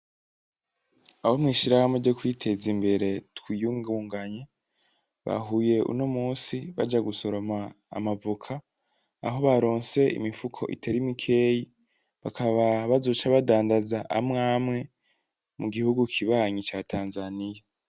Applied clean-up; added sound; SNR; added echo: none; none; none; none.